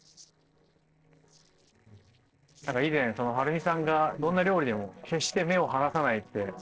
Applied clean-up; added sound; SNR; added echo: neural separator model SepFormer DNS4.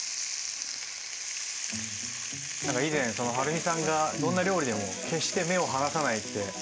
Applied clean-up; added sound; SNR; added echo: none; none; none; none.